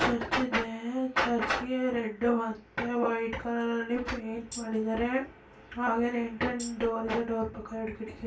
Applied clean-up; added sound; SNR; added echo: none; Tambourine; 14 dB; reverberation time 0.2 s.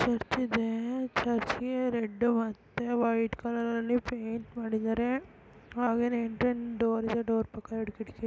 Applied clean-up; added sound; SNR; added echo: none; none; none; none.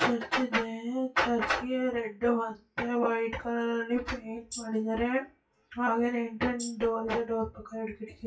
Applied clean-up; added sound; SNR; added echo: classical method WPE with log-MMSE.